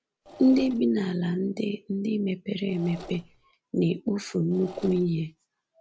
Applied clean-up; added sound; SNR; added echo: none; Engine / Mechanisms; 19 dB; none.